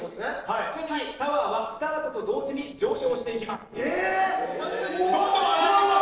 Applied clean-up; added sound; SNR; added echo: neural separator model SepFormer DNS4.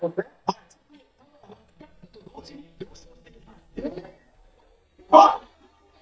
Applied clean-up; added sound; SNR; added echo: neural mask model DeepFilterNet 3.